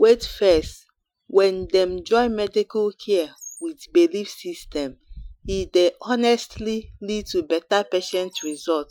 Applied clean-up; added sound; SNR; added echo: classical method Wiener filter.